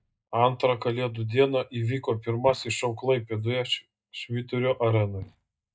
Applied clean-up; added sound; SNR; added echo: neural mask model DeepFilterNet 3.